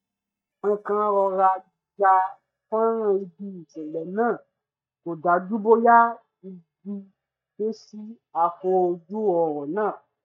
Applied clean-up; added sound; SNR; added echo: neural mask model DeepFilterNet 3.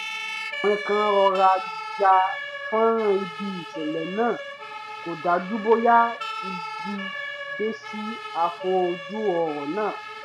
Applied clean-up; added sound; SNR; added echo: none; Siren; 9 dB; none.